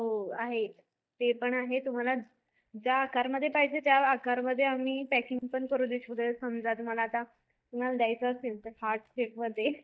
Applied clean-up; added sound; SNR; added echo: neural mask model DeepFilterNet 3.